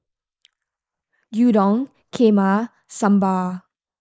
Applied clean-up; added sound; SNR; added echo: neural mask model Resemble Enhance denoiser.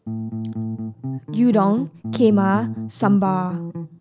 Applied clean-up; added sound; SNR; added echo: none; Bass guitar; 8 dB; none.